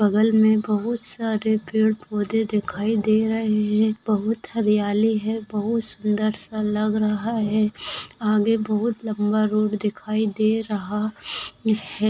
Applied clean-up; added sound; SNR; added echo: none; none; none; none.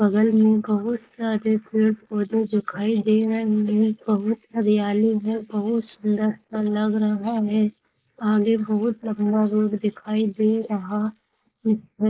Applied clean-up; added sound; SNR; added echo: neural mask model Resemble Enhance denoiser.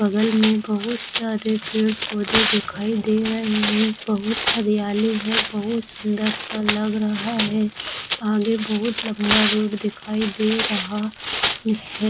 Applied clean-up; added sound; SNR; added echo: none; Tearing; 5 dB; none.